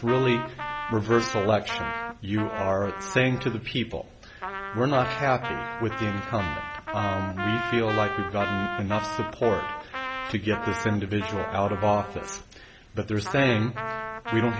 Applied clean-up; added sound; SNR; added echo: none; Trumpet; 7 dB; none.